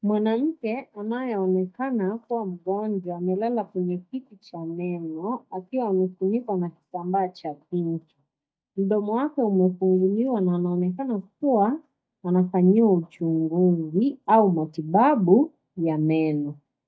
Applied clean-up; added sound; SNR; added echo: neural mask model DeepFilterNet 3.